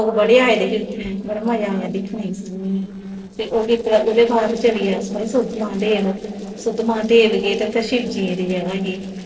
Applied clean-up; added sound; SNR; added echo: neural separator model SepFormer DNS4.